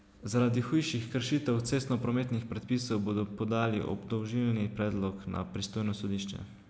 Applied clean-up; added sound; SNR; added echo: none; none; none; none.